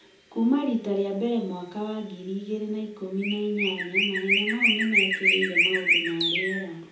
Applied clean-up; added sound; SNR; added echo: none; Chirp, tweet; -1 dB; reverberation time 0.5 s.